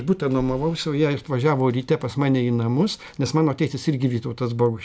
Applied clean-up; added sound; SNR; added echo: none; none; none; none.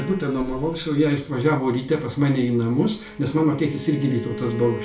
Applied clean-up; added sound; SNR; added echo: none; Bowed string instrument; 15 dB; reverberation time 0.4 s.